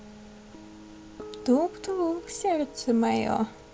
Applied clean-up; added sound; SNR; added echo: none; Guitar; 17 dB; none.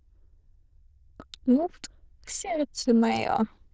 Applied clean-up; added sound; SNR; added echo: neural diffusion model UNIVERSE++.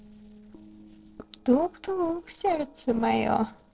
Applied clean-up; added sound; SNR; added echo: neural separator model SepFormer DNS4.